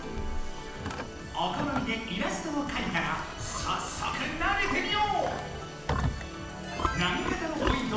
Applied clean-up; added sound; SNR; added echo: none; Livestock, farm animals, working animals; 4 dB; reverberation time 0.9 s.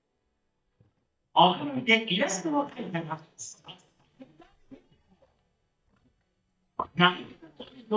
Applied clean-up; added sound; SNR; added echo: neural mask model DeepFilterNet 3.